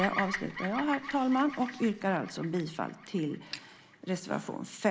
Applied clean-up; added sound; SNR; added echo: none; Bird vocalization, bird call, bird song; 11 dB; none.